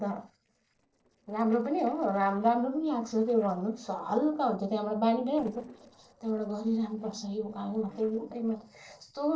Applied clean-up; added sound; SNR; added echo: neural separator model SepFormer DNS4.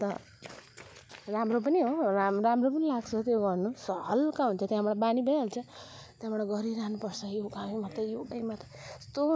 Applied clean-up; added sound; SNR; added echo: none; none; none; none.